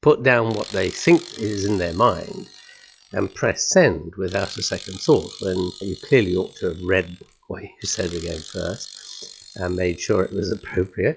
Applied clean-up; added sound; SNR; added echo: classical method log-MMSE.